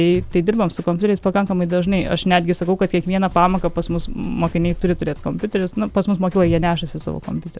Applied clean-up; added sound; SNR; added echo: none; none; none; none.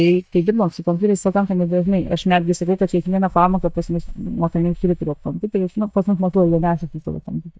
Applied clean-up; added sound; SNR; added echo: neural mask model DeepFilterNet 3.